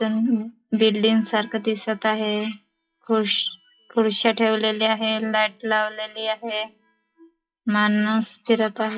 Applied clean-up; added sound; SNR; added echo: classical method WPE with log-MMSE.